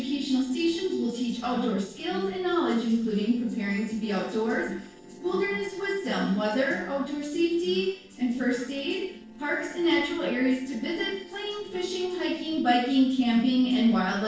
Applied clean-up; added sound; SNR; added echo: neural separator model SepFormer DNS4.